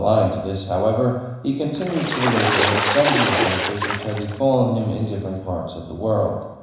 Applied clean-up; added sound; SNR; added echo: none; Water / Splash, splatter; 1 dB; reverberation time 1.0 s.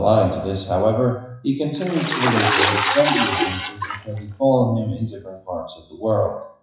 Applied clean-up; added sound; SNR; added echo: classical method WPE with log-MMSE.